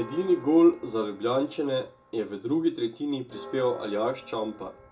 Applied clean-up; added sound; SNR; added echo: none; Church bell; 20 dB; reverberation time 0.2 s.